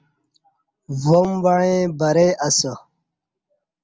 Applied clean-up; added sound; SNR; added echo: none; none; none; none.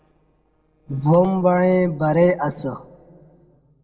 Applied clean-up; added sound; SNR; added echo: neural separator model SepFormer DNS4.